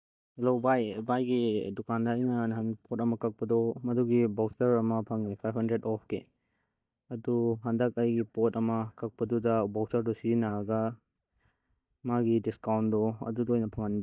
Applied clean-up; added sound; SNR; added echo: neural mask model DeepFilterNet 3.